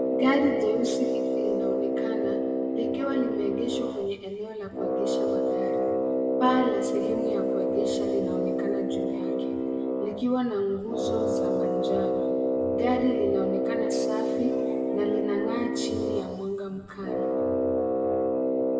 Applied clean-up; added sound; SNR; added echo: none; Brass instrument; -4 dB; reverberation time 1.7 s.